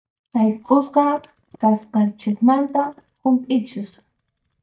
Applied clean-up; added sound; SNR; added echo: neural mask model DeepFilterNet 3.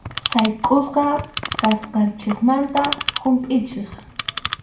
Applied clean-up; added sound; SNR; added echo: none; Clock; 9 dB; reverberation time 0.5 s.